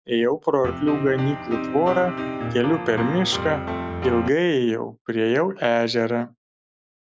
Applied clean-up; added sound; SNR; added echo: none; Piano; 6 dB; none.